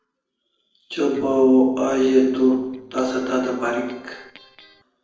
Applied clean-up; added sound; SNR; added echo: neural separator model SepFormer DNS4.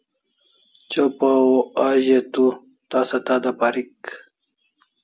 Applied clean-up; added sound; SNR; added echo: none; none; none; none.